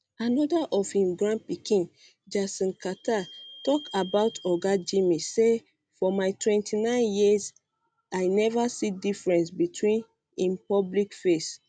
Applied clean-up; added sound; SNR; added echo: none; none; none; none.